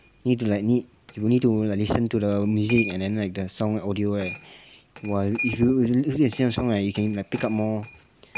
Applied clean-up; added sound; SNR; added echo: none; Coin (dropping); 16 dB; none.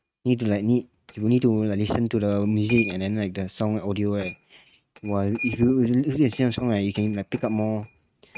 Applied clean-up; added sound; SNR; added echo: neural mask model RNNoise.